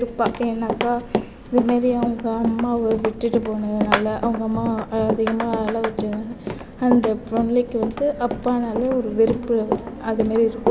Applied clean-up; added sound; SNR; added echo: none; Run; 6 dB; none.